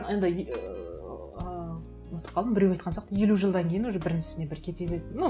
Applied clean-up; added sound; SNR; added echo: none; none; none; none.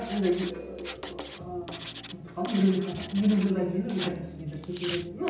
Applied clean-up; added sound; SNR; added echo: none; Writing; 8 dB; reverberation time 0.9 s.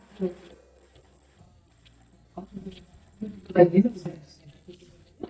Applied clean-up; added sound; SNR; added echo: neural mask model DeepFilterNet 3.